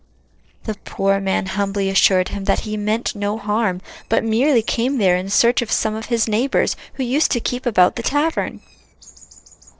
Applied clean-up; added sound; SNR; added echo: neural separator model SepFormer DNS4.